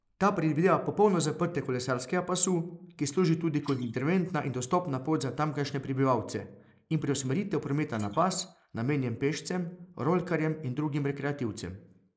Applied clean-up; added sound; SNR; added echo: neural mask model Resemble Enhance denoiser.